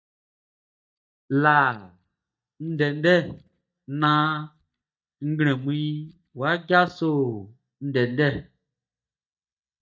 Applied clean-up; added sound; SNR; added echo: neural mask model DeepFilterNet 3.